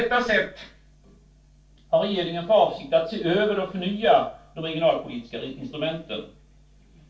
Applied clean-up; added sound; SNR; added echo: none; none; none; reverberation time 0.3 s.